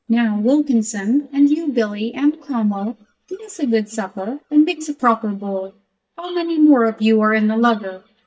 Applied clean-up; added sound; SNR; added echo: neural mask model DeepFilterNet 3.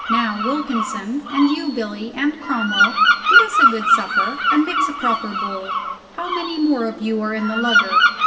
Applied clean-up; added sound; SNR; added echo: none; Bird vocalization, bird call, bird song; -4 dB; reverberation time 1.8 s.